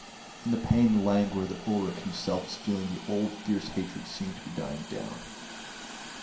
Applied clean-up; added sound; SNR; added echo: none; Hiss; 14 dB; reverberation time 0.5 s.